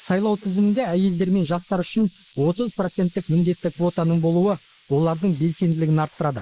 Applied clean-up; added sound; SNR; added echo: neural mask model Resemble Enhance denoiser.